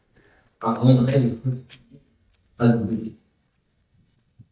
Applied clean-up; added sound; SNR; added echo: neural mask model DeepFilterNet 3.